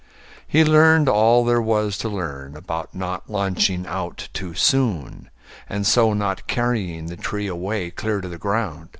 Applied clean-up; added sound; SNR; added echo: none; none; none; none.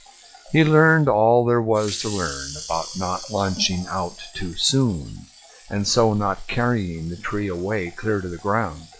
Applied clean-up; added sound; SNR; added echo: classical method log-MMSE.